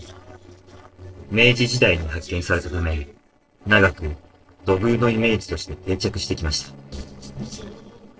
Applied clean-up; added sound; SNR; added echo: neural separator model SepFormer DNS4.